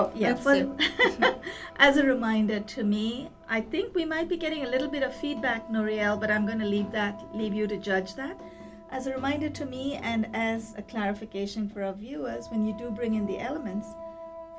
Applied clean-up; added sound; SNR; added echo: none; Wind instrument, woodwind instrument; 18 dB; none.